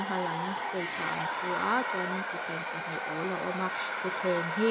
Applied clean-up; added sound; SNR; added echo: none; Domestic sounds, home sounds; -1 dB; none.